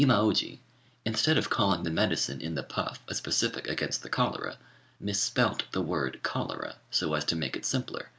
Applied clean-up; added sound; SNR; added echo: none; none; none; none.